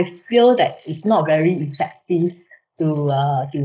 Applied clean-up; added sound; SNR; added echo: neural mask model Resemble Enhance denoiser.